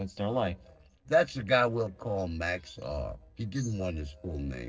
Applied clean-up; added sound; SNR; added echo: neural separator model SepFormer DNS4.